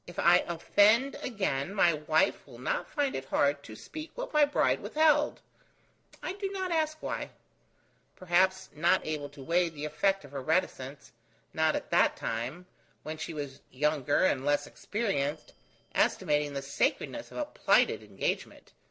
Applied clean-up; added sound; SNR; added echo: neural separator model SepFormer DNS4.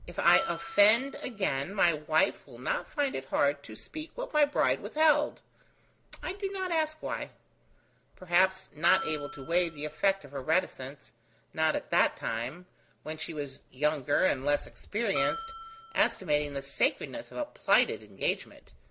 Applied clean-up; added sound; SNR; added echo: none; Bell; 10 dB; none.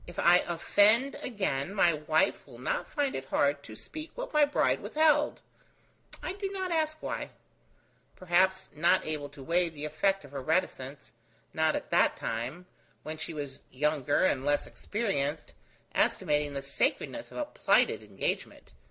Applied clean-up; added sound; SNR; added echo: none; none; none; none.